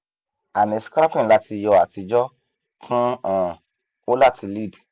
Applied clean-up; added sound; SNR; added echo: none; none; none; none.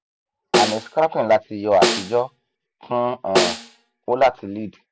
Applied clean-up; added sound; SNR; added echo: none; Snare drum; 3 dB; none.